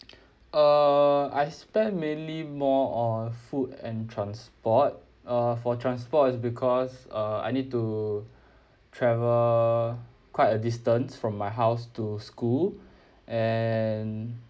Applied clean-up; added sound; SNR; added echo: none; none; none; none.